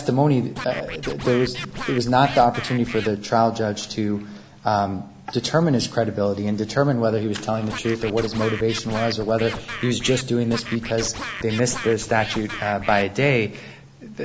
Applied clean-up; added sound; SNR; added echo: none; Scratching (performance technique); 11 dB; none.